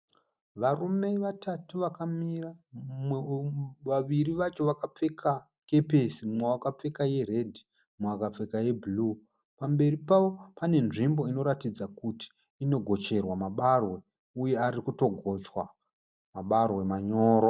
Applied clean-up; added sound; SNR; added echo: none; none; none; none.